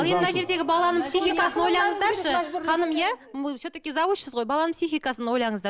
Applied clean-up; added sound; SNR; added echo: none; none; none; none.